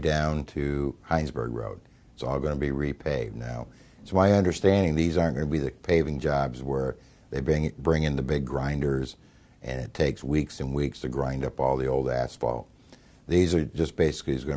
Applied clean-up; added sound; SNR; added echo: none; none; none; none.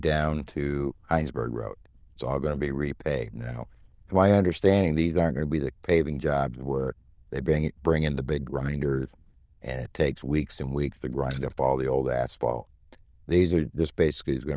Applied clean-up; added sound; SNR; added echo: neural diffusion model UNIVERSE++.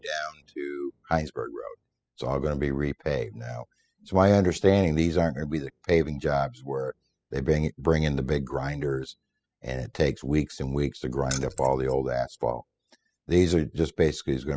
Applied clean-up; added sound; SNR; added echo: classical method spectral subtraction.